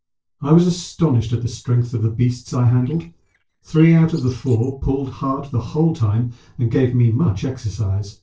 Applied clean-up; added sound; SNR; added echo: neural separator model SepFormer DNS4.